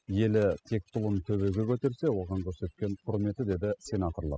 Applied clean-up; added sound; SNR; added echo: classical method spectral subtraction.